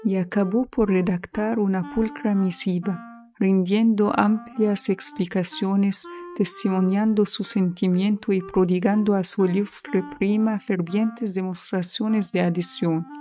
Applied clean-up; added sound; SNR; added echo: neural mask model RNNoise.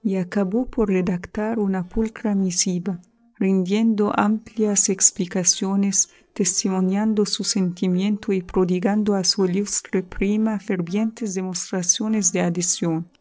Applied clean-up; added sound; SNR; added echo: neural separator model SepFormer DNS4.